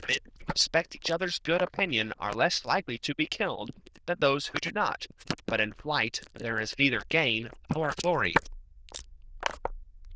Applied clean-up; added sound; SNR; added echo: neural diffusion model UNIVERSE++.